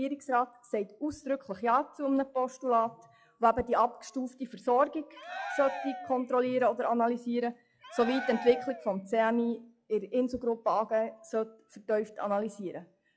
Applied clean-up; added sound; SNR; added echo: classical method log-MMSE.